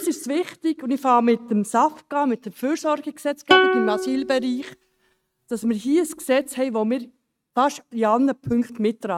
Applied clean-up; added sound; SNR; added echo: neural mask model RNNoise.